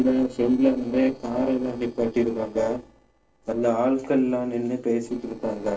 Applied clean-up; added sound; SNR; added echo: neural separator model SepFormer DNS4.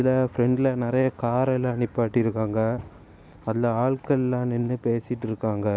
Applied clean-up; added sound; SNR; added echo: none; none; none; none.